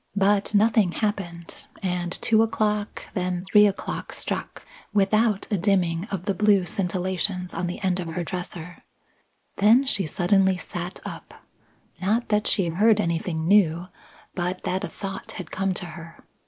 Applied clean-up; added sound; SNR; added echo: neural mask model Resemble Enhance denoiser.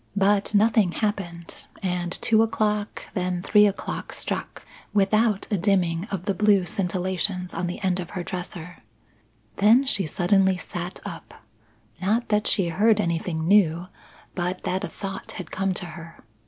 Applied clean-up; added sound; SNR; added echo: none; none; none; none.